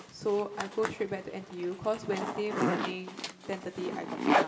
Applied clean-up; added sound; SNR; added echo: none; Zipper (clothing); -1 dB; reverberation time 0.9 s.